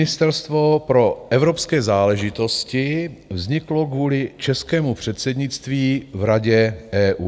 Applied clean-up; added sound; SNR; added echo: none; none; none; none.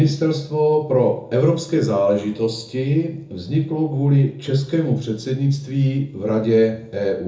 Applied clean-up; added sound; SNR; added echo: none; none; none; reverberation time 0.6 s.